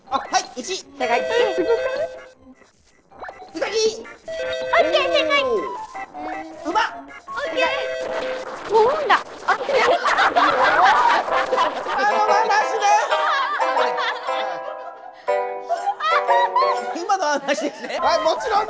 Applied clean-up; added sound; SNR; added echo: neural separator model SepFormer DNS4.